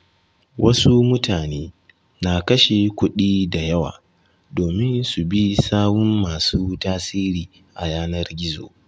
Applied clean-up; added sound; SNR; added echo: none; none; none; none.